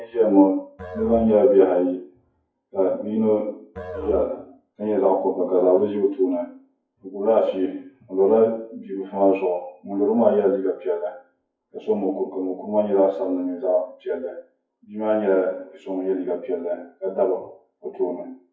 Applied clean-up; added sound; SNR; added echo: classical method WPE with log-MMSE.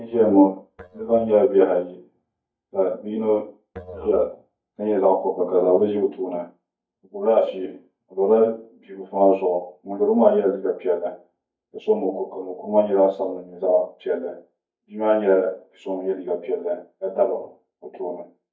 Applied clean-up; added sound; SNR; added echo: neural mask model DeepFilterNet 3.